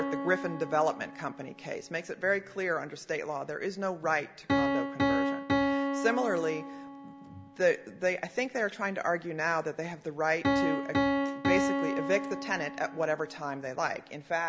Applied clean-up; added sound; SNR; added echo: none; Piano; 1 dB; none.